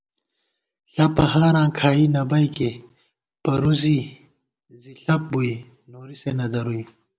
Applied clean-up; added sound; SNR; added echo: none; none; none; none.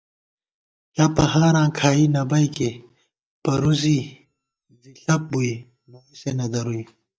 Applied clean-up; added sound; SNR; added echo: neural mask model DeepFilterNet 3.